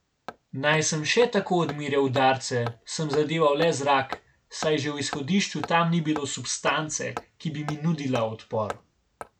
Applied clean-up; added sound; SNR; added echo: none; Hammer; 16 dB; none.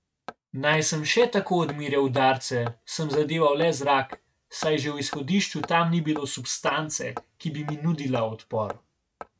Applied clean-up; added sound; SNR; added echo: neural mask model RNNoise.